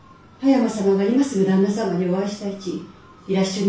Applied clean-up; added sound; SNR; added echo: none; none; none; reverberation time 0.3 s.